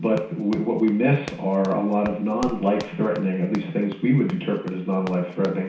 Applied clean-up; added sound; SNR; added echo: none; Run; 18 dB; reverberation time 0.6 s.